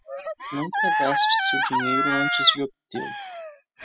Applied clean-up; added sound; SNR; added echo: classical method spectral subtraction.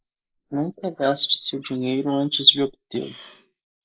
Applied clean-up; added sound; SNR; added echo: neural mask model Resemble Enhance denoiser.